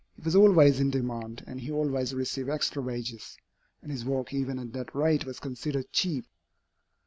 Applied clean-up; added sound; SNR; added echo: none; none; none; none.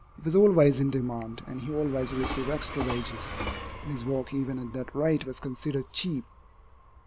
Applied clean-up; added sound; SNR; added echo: none; Train; 11 dB; none.